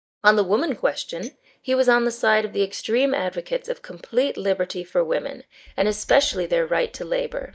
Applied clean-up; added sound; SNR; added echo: neural mask model DeepFilterNet 3.